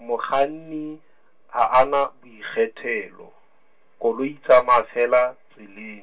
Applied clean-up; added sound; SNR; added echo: none; none; none; reverberation time 0.1 s.